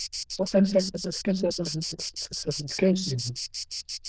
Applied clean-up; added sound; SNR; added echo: neural diffusion model UNIVERSE++.